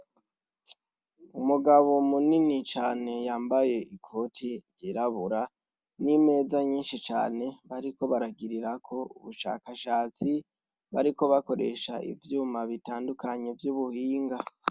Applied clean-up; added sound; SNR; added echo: none; none; none; none.